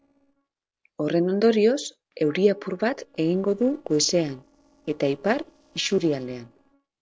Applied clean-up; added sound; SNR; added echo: neural separator model SepFormer DNS4.